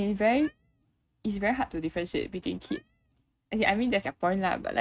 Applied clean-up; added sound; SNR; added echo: neural mask model RNNoise.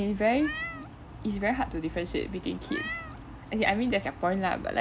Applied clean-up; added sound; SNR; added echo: none; Meow; 14 dB; none.